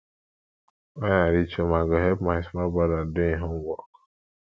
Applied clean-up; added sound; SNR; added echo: none; none; none; none.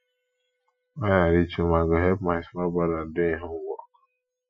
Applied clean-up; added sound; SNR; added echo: classical method Wiener filter.